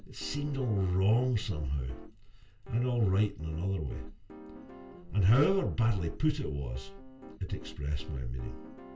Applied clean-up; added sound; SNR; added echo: none; Piano; 19 dB; reverberation time 0.2 s.